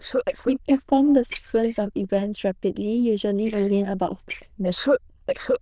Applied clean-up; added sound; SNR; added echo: neural diffusion model UNIVERSE++.